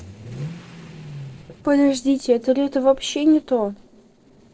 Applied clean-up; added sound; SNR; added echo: neural separator model SepFormer DNS4.